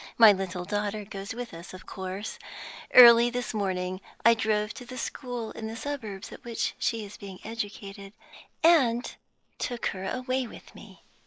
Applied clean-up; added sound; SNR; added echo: neural mask model Resemble Enhance denoiser.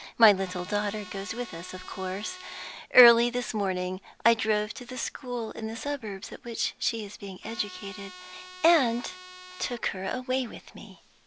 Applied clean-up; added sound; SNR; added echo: none; Trumpet; 17 dB; none.